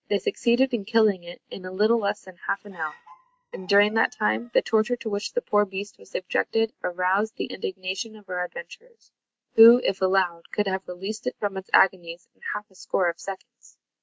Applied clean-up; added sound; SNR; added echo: neural mask model RNNoise.